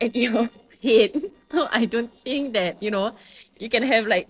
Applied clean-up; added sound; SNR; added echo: neural separator model SepFormer DNS4.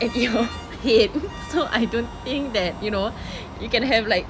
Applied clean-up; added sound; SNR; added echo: none; Harmonica; 19 dB; none.